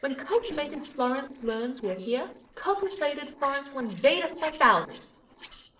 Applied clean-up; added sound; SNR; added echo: neural separator model SepFormer DNS4.